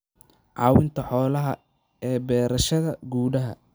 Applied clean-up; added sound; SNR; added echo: none; none; none; none.